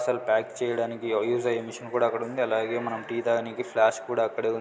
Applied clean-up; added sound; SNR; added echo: none; none; none; none.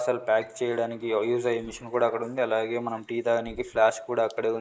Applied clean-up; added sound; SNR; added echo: neural mask model Resemble Enhance denoiser.